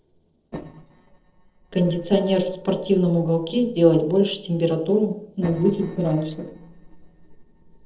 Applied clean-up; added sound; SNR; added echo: neural separator model SepFormer DNS4.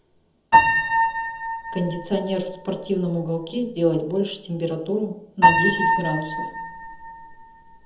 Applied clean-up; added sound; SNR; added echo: none; Piano; -3 dB; reverberation time 0.8 s.